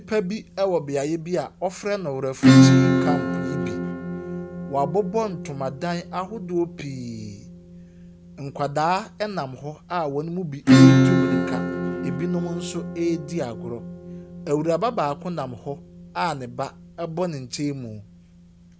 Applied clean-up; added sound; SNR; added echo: none; Acoustic guitar / Strum; -4 dB; none.